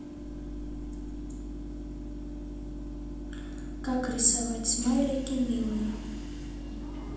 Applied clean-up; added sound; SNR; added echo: none; Subway, metro, underground / Train; 10 dB; reverberation time 1.0 s.